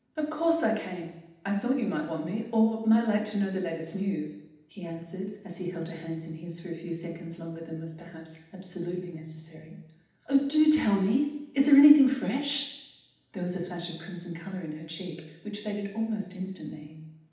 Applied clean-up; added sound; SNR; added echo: none; none; none; reverberation time 0.8 s.